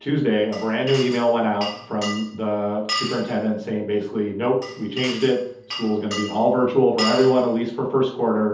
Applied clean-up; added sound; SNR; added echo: none; Glass; 11 dB; reverberation time 0.6 s.